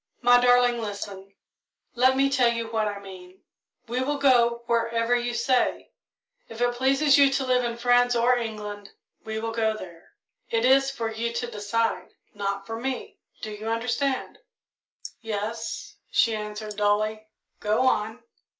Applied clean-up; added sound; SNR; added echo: neural mask model Resemble Enhance denoiser.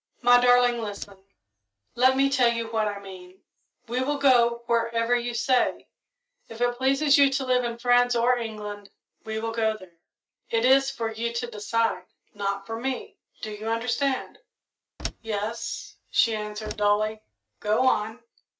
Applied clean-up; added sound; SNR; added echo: neural mask model RNNoise.